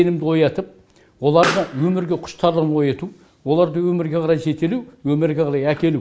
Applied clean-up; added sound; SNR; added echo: none; Explosion; 15 dB; none.